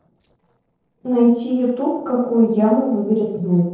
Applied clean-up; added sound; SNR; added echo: neural separator model SepFormer DNS4.